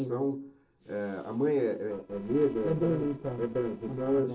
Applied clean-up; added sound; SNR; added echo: neural separator model SepFormer DNS4.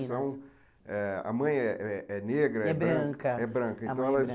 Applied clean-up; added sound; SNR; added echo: none; none; none; none.